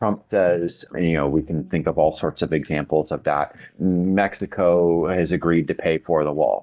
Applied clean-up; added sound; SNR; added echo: neural mask model DeepFilterNet 3.